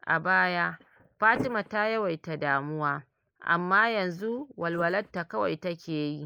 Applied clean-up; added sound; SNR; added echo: neural mask model Resemble Enhance denoiser.